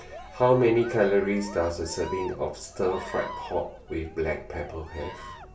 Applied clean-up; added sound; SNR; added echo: none; Cheering; 15 dB; reverberation time 0.2 s.